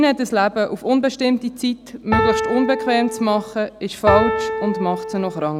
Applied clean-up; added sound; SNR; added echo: none; Piano; 2 dB; none.